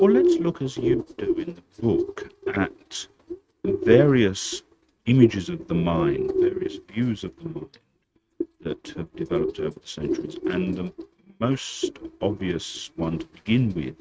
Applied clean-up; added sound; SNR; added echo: neural mask model RNNoise.